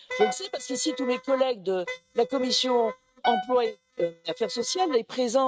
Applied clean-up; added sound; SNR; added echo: neural mask model RNNoise.